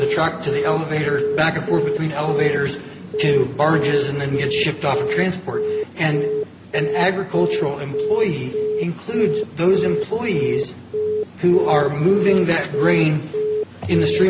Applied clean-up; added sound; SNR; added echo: none; Telephone; 3 dB; none.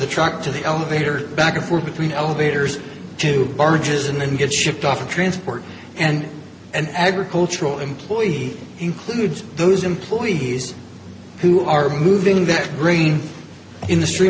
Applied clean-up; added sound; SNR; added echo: none; none; none; none.